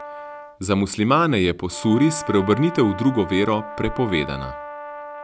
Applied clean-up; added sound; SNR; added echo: none; Brass instrument; 13 dB; none.